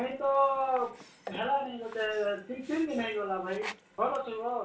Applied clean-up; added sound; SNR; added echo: none; Sink (filling or washing); 18 dB; reverberation time 0.3 s.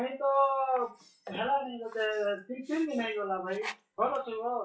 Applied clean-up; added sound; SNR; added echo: classical method WPE with log-MMSE.